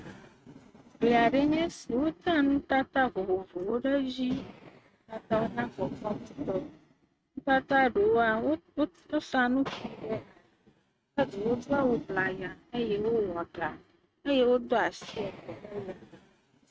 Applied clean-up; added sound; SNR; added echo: neural mask model RNNoise.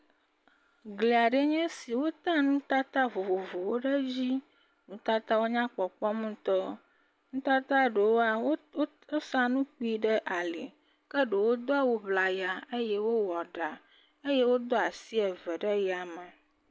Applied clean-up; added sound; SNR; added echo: none; none; none; none.